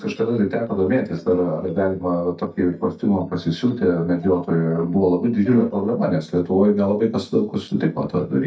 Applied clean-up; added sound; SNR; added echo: neural mask model DeepFilterNet 3.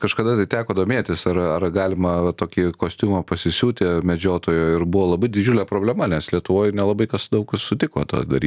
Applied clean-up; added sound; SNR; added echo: none; none; none; none.